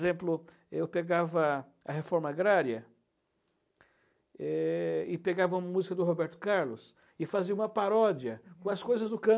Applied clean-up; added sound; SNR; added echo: none; none; none; none.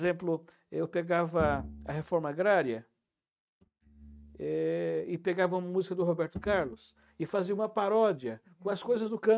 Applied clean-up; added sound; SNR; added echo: neural mask model RNNoise.